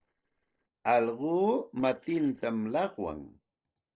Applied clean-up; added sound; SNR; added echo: neural separator model SepFormer DNS4.